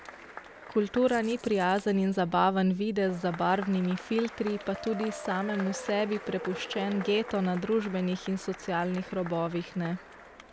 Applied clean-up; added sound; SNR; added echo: none; Applause / Crowd / Cheering + Rattle (instrument); 14 dB; none.